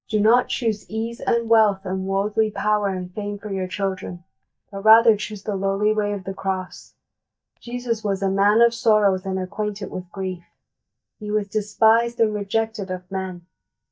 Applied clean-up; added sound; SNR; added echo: neural mask model DeepFilterNet 3.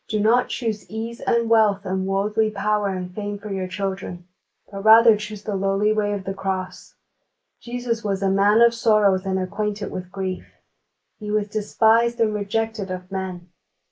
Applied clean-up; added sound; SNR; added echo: neural mask model Resemble Enhance denoiser.